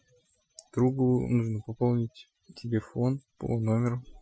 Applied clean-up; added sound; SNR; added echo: classical method Wiener filter.